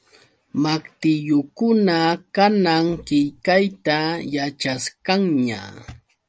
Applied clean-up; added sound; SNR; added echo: none; none; none; none.